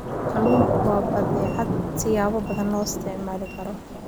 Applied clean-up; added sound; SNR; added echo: none; Thunder / Rain; -1 dB; none.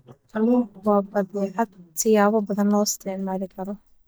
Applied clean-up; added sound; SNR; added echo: neural mask model DeepFilterNet 3.